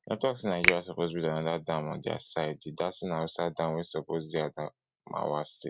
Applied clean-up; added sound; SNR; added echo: none; Finger snapping; 2 dB; none.